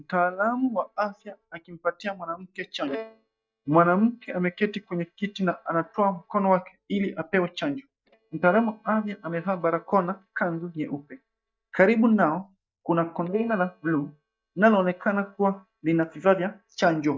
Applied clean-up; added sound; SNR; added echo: neural mask model DeepFilterNet 3.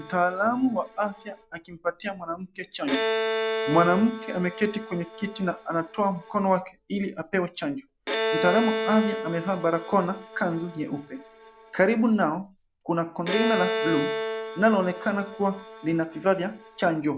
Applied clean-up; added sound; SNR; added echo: none; Bowed string instrument; 6 dB; none.